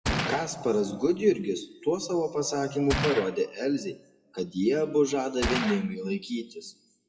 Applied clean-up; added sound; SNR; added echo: classical method WPE with log-MMSE.